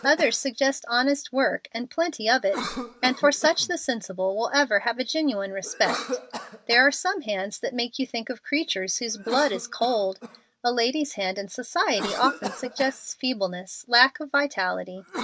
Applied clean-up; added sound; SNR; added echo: none; Cough; 13 dB; none.